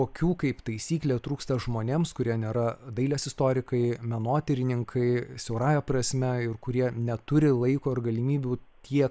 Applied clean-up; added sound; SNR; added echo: none; none; none; none.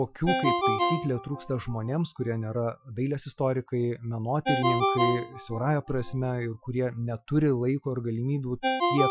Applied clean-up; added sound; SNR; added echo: classical method Wiener filter.